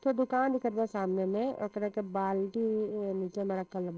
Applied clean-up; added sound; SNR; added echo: neural separator model SepFormer DNS4.